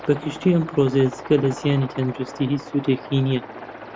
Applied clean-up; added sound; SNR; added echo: none; Aircraft; 14 dB; none.